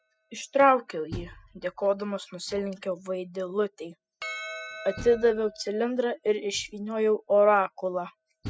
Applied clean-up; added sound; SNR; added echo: classical method spectral subtraction.